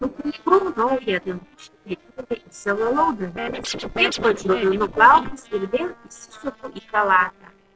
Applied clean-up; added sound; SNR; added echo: neural separator model SepFormer DNS4.